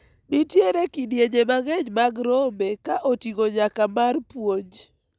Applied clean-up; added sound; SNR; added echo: none; none; none; none.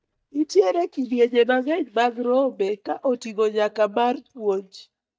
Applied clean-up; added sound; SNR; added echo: neural mask model DeepFilterNet 3.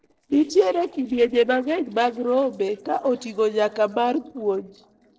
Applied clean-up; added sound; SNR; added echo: neural separator model SepFormer DNS4.